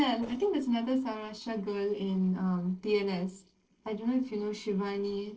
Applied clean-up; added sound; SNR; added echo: neural separator model SepFormer DNS4.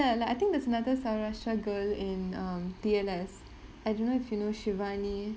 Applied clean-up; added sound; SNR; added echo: none; none; none; none.